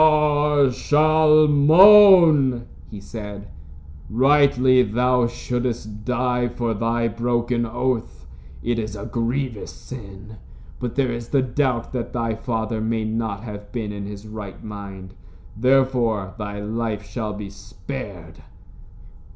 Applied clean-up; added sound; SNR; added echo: none; none; none; none.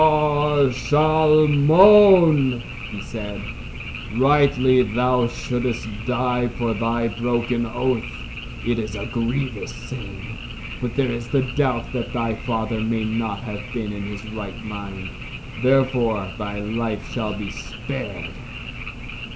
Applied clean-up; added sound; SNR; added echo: none; Frog; 12 dB; none.